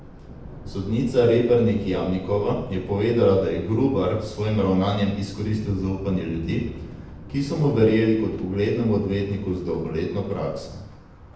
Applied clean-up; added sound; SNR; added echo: none; Thunder; 15 dB; reverberation time 0.8 s.